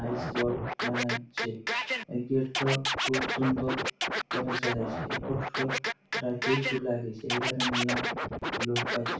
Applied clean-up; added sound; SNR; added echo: none; Scratching (performance technique); 0 dB; reverberation time 0.3 s.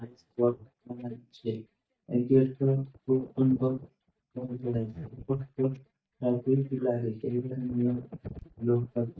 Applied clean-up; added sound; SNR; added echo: neural mask model DeepFilterNet 3.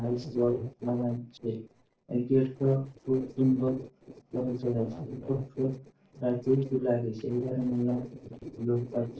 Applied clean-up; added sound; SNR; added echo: neural separator model SepFormer DNS4.